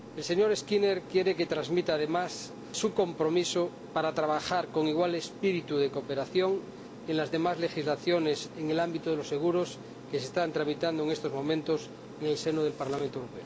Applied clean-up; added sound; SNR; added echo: none; Aircraft; 15 dB; none.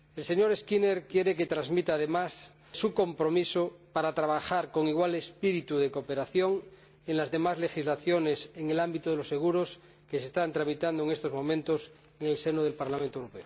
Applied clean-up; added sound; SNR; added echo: none; none; none; none.